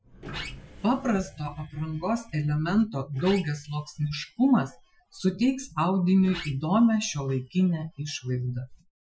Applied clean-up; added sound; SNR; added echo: classical method Wiener filter.